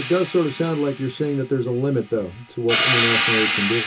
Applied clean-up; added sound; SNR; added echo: none; Hi-hat; -1 dB; reverberation time 0.2 s.